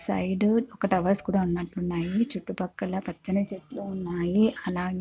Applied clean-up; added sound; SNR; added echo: none; none; none; none.